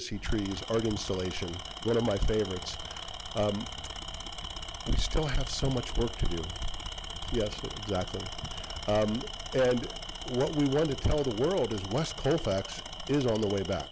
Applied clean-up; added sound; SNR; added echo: none; Tools; 9 dB; none.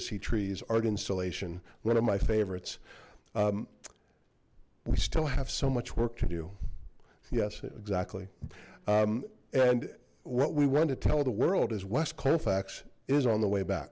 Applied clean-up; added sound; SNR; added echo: none; none; none; none.